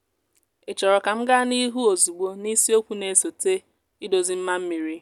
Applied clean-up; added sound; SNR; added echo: none; none; none; none.